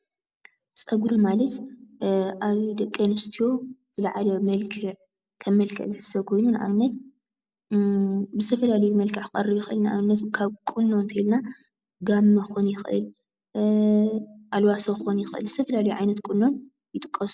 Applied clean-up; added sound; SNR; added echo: neural separator model SepFormer DNS4.